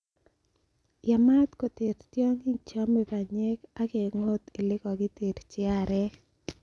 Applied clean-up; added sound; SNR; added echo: none; none; none; none.